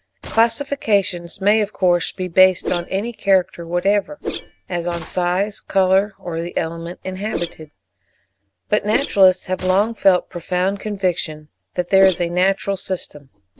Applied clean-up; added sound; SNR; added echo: none; Whoosh, swoosh, swish; 14 dB; none.